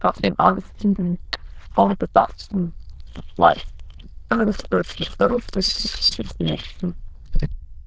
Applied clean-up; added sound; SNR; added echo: neural diffusion model UNIVERSE++.